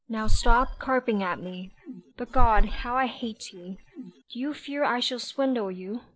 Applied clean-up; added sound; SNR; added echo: neural separator model SepFormer DNS4.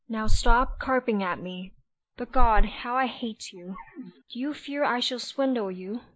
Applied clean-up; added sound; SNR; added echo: neural mask model Resemble Enhance denoiser.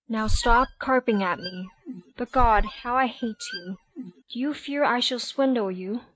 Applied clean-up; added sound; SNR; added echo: neural mask model RNNoise.